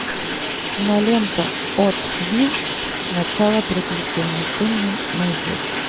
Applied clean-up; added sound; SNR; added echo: none; Bathtub (filling or washing); 1 dB; none.